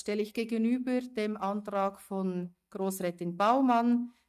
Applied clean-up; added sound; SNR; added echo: neural mask model DeepFilterNet 3.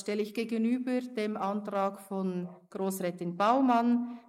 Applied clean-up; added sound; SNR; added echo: neural mask model Resemble Enhance denoiser.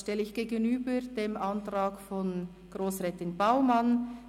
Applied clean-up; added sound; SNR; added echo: none; none; none; none.